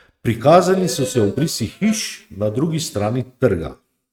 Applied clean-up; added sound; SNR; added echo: neural mask model RNNoise.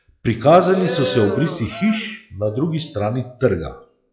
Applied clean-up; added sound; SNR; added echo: classical method log-MMSE.